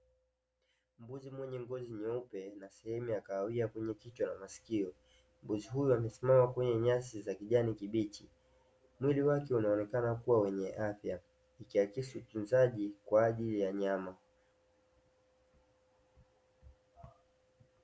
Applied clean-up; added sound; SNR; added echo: none; none; none; none.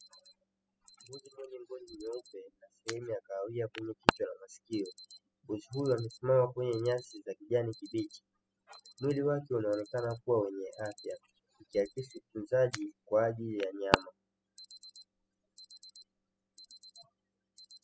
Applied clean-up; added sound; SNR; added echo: classical method spectral subtraction.